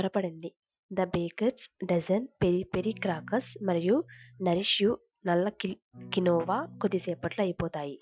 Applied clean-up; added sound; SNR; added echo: classical method Wiener filter.